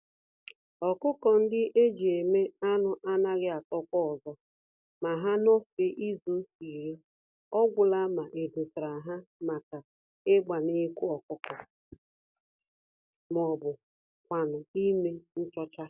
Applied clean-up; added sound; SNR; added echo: none; none; none; none.